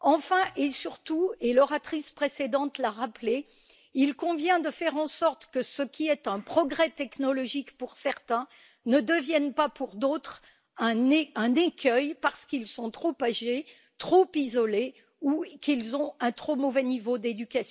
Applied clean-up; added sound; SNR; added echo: none; none; none; none.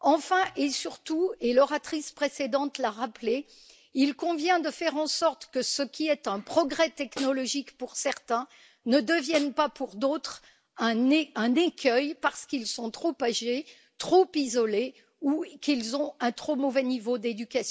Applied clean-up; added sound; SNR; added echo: none; Snare drum; 18 dB; none.